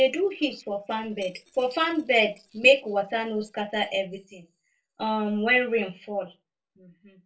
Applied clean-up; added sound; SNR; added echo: neural separator model SepFormer DNS4.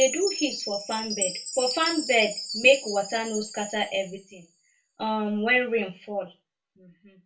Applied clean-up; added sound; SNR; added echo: none; Chime; 8 dB; reverberation time 0.2 s.